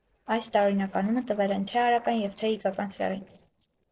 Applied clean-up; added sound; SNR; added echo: neural separator model SepFormer DNS4.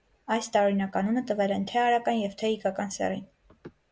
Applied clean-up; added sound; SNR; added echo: none; none; none; none.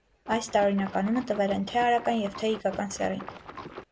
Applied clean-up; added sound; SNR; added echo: none; Water / Splash, splatter; 14 dB; none.